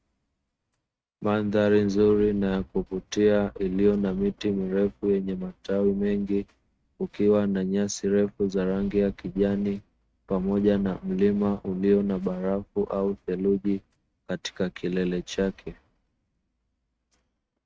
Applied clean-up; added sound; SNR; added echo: neural mask model RNNoise.